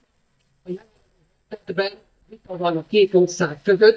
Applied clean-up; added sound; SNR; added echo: neural mask model DeepFilterNet 3.